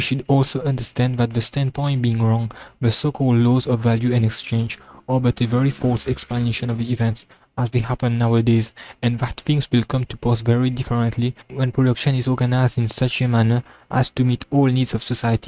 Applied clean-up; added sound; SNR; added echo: neural mask model RNNoise.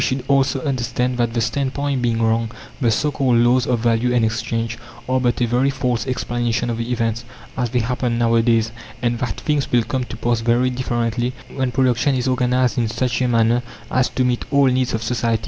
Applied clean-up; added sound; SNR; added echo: none; none; none; none.